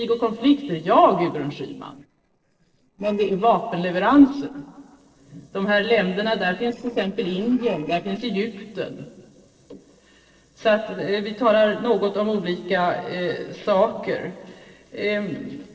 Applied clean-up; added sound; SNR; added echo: neural separator model SepFormer DNS4.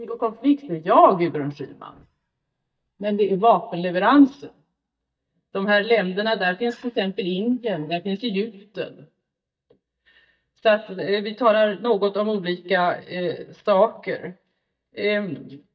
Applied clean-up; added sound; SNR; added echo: neural mask model DeepFilterNet 3.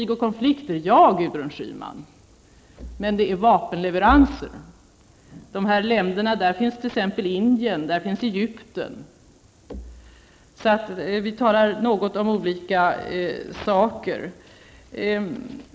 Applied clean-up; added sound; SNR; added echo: none; none; none; none.